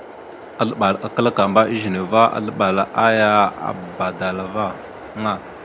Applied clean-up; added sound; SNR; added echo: none; Train; 16 dB; none.